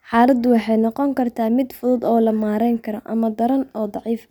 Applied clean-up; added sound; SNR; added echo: none; none; none; none.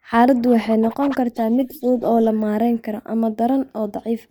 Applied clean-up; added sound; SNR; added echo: neural mask model Resemble Enhance denoiser.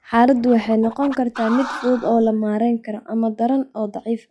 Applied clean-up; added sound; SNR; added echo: classical method log-MMSE.